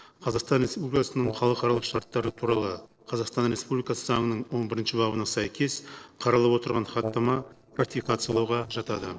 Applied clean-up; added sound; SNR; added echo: neural separator model SepFormer DNS4.